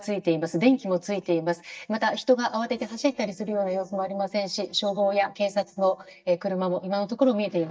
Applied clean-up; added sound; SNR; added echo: neural mask model DeepFilterNet 3.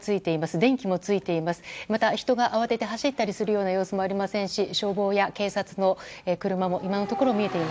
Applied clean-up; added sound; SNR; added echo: none; none; none; none.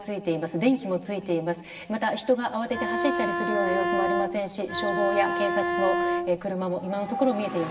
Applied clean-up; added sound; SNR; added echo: none; Bowed string instrument; 0 dB; reverberation time 1.3 s.